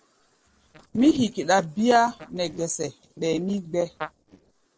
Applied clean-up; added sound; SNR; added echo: neural separator model SepFormer DNS4.